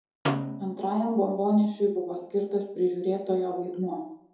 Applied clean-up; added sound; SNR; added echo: none; Snare drum; 8 dB; reverberation time 2.6 s.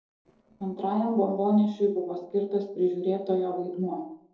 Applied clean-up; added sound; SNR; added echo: neural separator model SepFormer DNS4.